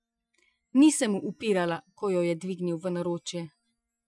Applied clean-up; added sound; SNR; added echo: classical method Wiener filter.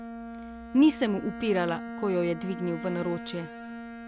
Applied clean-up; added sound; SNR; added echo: none; Bowed string instrument; 10 dB; none.